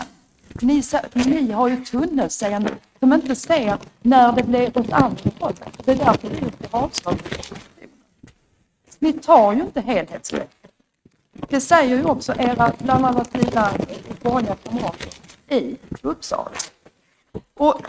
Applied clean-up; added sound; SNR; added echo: neural mask model RNNoise.